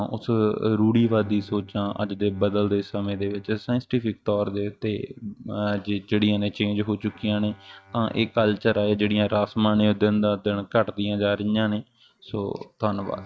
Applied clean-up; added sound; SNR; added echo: neural mask model RNNoise.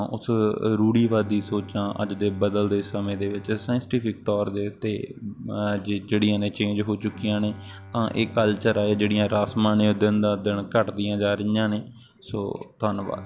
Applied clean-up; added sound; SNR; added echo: none; Bowed string instrument; 20 dB; none.